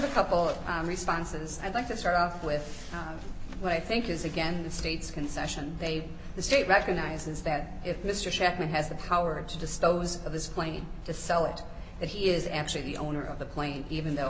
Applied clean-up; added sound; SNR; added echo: none; none; none; none.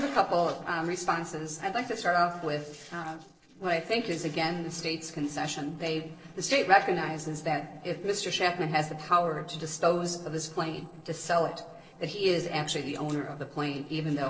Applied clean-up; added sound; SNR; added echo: neural separator model SepFormer DNS4.